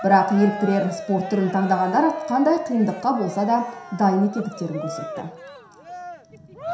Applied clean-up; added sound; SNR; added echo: none; Cheering; 13 dB; reverberation time 0.7 s.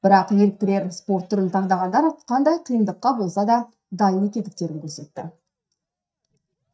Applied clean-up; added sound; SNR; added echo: neural mask model DeepFilterNet 3.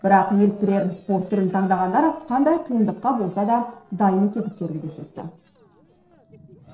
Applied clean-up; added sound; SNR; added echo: neural separator model SepFormer DNS4.